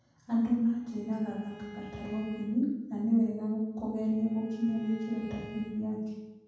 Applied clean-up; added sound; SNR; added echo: none; Bowed string instrument; 19 dB; reverberation time 1.2 s.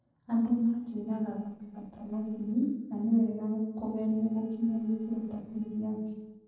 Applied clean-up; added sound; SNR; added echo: neural separator model SepFormer DNS4.